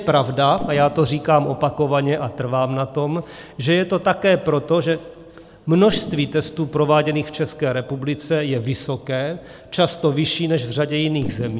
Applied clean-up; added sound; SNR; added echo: none; Fireworks; 18 dB; none.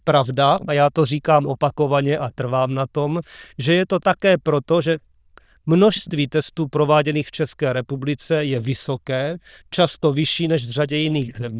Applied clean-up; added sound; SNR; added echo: neural diffusion model UNIVERSE++.